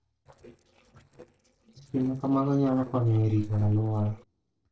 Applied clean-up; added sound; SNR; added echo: neural separator model SepFormer DNS4.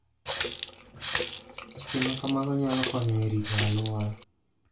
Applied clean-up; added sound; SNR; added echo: none; Water tap, faucet; 0 dB; reverberation time 0.2 s.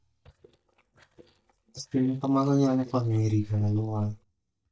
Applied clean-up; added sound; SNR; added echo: neural mask model DeepFilterNet 3.